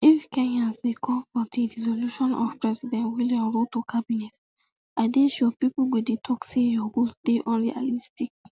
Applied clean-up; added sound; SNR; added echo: none; none; none; none.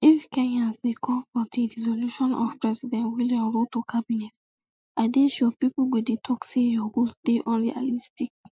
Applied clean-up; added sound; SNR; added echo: neural mask model Resemble Enhance denoiser.